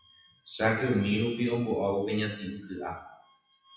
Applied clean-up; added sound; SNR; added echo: classical method WPE with log-MMSE.